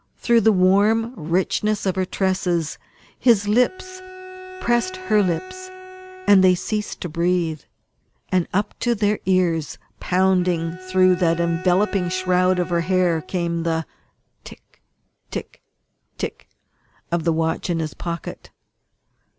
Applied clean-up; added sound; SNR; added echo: none; Bowed string instrument; 15 dB; none.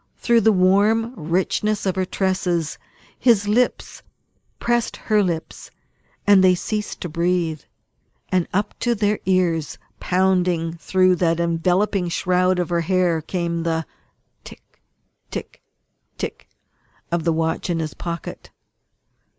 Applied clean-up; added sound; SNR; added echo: neural mask model Resemble Enhance denoiser.